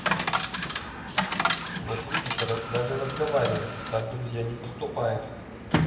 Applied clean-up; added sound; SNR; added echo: none; Coin (dropping) / Chatter; -1 dB; reverberation time 1.4 s.